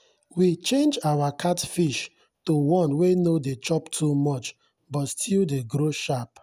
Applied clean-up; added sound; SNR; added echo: none; none; none; none.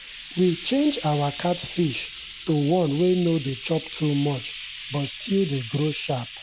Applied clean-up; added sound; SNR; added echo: none; Frying (food); 11 dB; none.